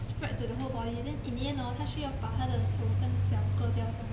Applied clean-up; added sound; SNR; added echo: none; none; none; none.